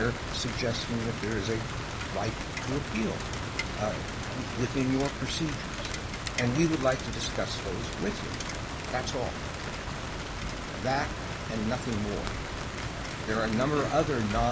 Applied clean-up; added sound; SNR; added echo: none; Rain; 3 dB; none.